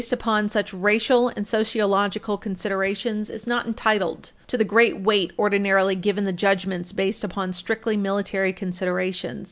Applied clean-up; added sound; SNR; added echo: none; none; none; none.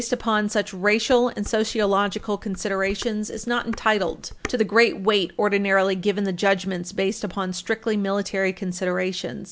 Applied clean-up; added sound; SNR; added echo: none; Dishes, pots, and pans; 17 dB; none.